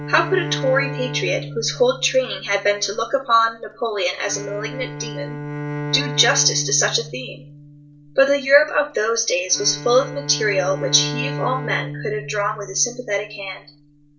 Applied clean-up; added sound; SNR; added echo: none; Bowed string instrument; 10 dB; reverberation time 0.3 s.